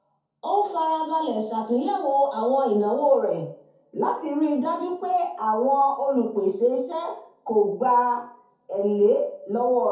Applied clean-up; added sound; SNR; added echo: none; none; none; reverberation time 0.5 s.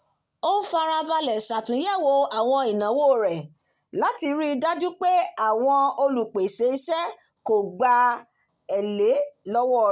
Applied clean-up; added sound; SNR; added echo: none; none; none; none.